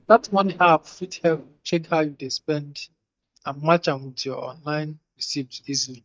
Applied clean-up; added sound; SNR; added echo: neural mask model DeepFilterNet 3.